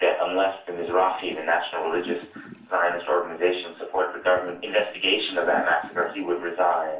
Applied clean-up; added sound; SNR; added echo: none; Toilet flush; 20 dB; reverberation time 0.3 s.